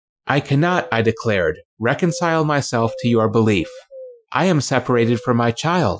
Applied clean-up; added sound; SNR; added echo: classical method Wiener filter.